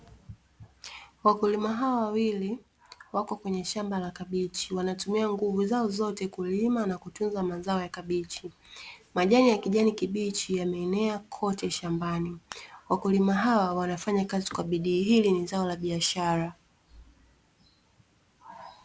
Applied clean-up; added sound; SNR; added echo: none; none; none; none.